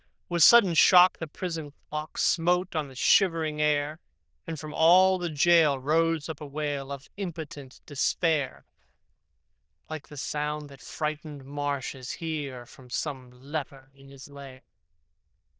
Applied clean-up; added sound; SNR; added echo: neural diffusion model UNIVERSE++.